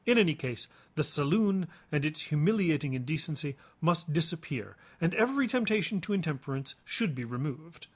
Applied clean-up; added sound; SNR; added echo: none; none; none; none.